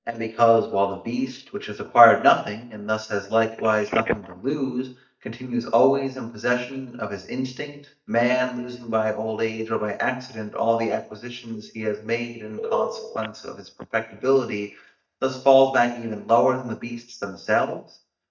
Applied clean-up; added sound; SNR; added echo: neural mask model DeepFilterNet 3.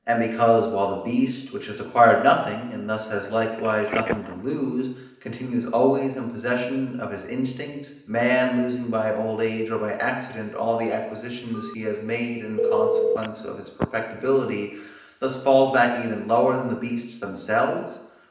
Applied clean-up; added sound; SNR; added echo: none; Telephone; 10 dB; reverberation time 0.8 s.